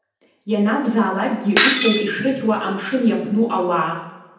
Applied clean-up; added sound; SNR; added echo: none; Shatter; 4 dB; reverberation time 0.9 s.